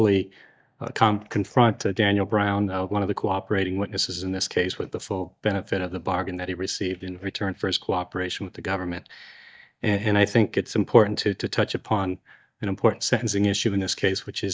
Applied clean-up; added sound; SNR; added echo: neural mask model DeepFilterNet 3.